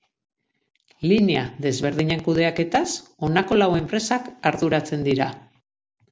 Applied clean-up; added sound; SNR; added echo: none; none; none; none.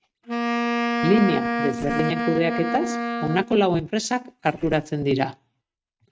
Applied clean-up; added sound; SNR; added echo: neural mask model RNNoise.